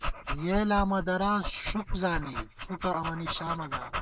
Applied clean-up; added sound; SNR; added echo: neural mask model Resemble Enhance denoiser.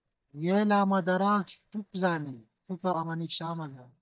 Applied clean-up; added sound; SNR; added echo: neural mask model DeepFilterNet 3.